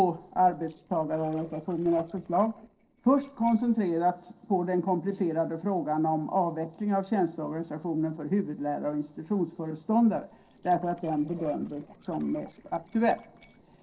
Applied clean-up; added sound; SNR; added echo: neural separator model SepFormer DNS4.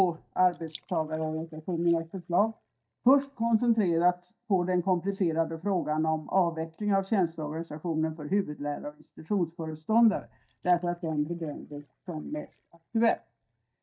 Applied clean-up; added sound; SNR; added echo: neural mask model DeepFilterNet 3.